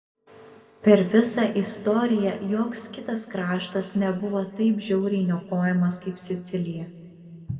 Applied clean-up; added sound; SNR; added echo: none; none; none; reverberation time 1.8 s.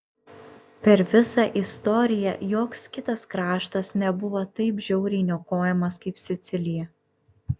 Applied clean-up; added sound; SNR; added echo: none; none; none; none.